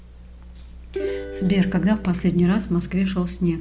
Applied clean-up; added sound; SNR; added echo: none; Plucked string instrument; 10 dB; none.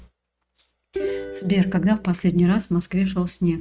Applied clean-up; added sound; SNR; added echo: neural mask model RNNoise.